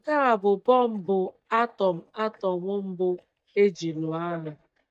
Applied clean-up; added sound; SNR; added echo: neural mask model DeepFilterNet 3.